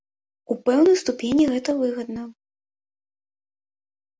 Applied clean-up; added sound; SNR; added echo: none; none; none; none.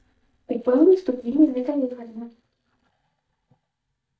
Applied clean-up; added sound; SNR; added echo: neural mask model DeepFilterNet 3.